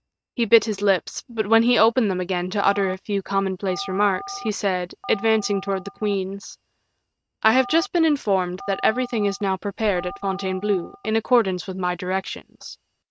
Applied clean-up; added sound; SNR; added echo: neural mask model RNNoise.